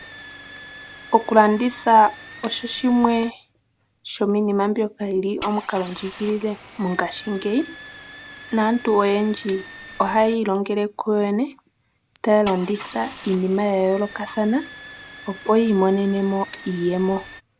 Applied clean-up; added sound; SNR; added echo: none; Engine starting / Car; 16 dB; none.